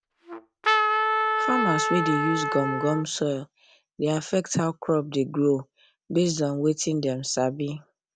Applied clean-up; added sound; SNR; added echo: none; Trumpet; -1 dB; none.